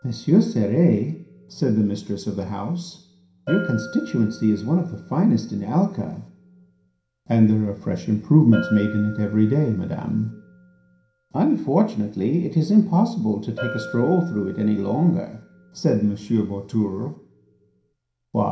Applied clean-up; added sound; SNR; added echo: none; Bell; 19 dB; reverberation time 0.5 s.